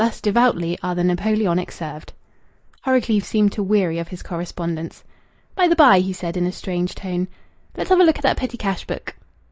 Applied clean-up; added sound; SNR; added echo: neural mask model Resemble Enhance denoiser.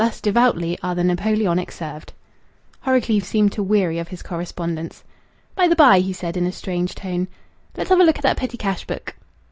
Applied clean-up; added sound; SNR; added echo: none; none; none; none.